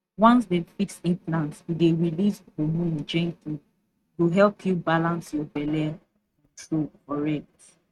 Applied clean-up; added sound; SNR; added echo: neural mask model RNNoise.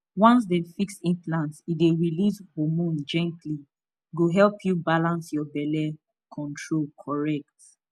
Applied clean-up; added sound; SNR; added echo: none; none; none; none.